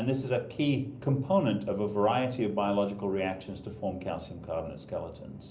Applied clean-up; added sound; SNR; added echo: none; none; none; reverberation time 0.5 s.